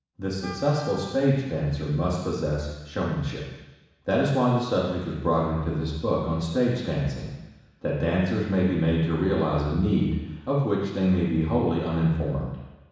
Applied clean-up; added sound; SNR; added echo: none; Wind instrument, woodwind instrument; 18 dB; reverberation time 1.1 s.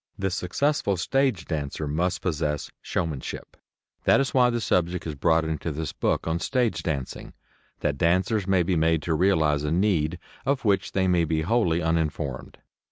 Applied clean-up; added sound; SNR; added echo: none; none; none; none.